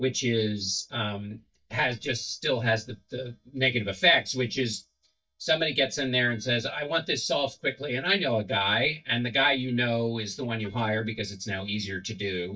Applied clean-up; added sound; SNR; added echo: neural mask model DeepFilterNet 3.